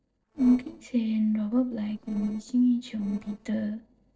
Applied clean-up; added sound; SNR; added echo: neural separator model SepFormer DNS4.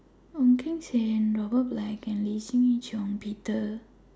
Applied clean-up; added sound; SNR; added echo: none; none; none; none.